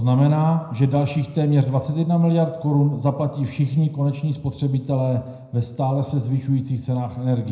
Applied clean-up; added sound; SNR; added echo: none; none; none; reverberation time 0.8 s.